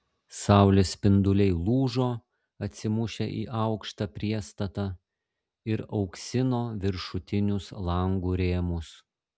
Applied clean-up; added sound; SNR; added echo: none; none; none; none.